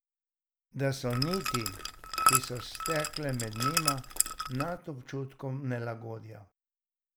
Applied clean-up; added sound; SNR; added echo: none; Liquid; -4 dB; none.